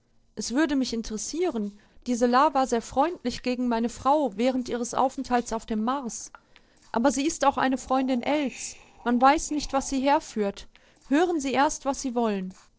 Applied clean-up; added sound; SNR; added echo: neural separator model SepFormer DNS4.